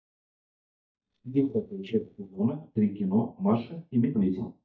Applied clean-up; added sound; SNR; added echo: neural mask model DeepFilterNet 3.